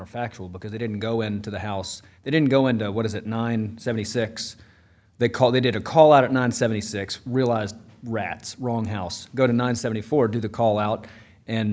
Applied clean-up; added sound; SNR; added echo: none; none; none; none.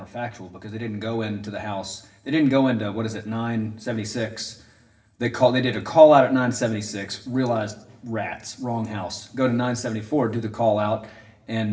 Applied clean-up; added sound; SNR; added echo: none; none; none; reverberation time 0.6 s.